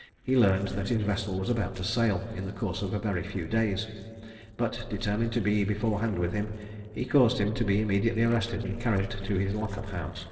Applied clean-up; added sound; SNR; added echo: neural separator model SepFormer DNS4.